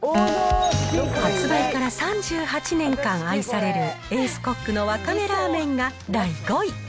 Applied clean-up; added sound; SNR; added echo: none; Acoustic guitar; 8 dB; none.